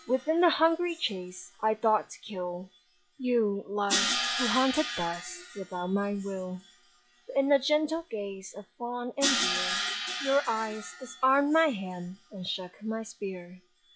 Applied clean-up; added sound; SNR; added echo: classical method log-MMSE.